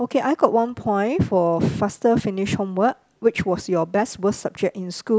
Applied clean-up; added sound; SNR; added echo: none; none; none; none.